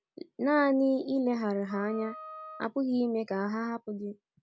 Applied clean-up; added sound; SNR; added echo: none; Wind instrument, woodwind instrument; 17 dB; none.